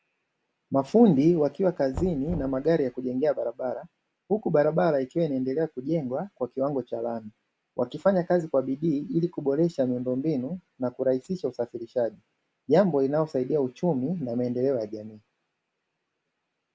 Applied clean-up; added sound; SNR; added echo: none; Knock; 16 dB; none.